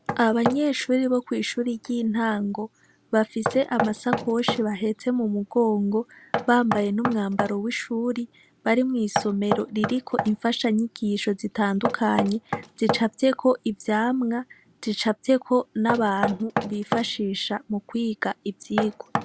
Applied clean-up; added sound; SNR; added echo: none; Knock; 8 dB; none.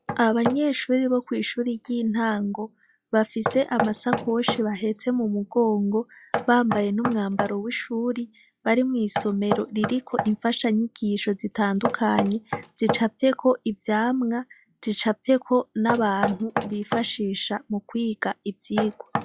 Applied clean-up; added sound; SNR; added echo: classical method log-MMSE.